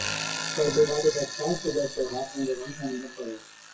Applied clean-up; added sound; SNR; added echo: classical method WPE with log-MMSE.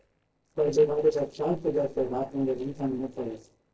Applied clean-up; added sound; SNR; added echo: neural separator model SepFormer DNS4.